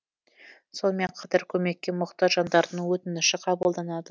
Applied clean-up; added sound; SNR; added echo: none; none; none; none.